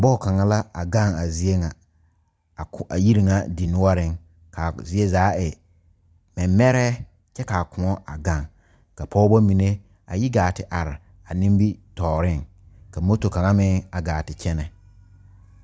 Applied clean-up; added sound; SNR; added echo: none; none; none; none.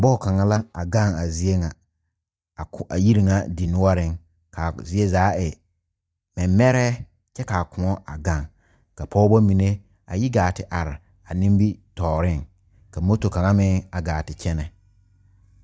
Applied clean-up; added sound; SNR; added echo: neural mask model DeepFilterNet 3.